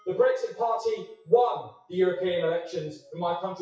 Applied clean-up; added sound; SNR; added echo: classical method WPE with log-MMSE.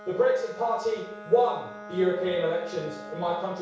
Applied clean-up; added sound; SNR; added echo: none; Bowed string instrument; 15 dB; reverberation time 0.6 s.